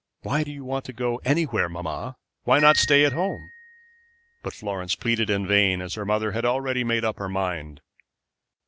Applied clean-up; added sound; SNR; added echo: none; Glockenspiel; 13 dB; none.